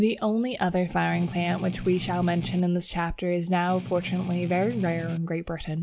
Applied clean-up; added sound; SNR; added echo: none; Strum; 9 dB; none.